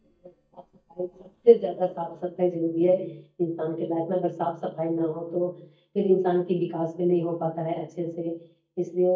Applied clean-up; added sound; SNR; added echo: neural mask model DeepFilterNet 3.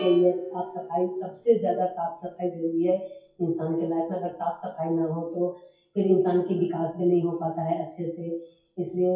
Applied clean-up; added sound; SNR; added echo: classical method WPE with log-MMSE.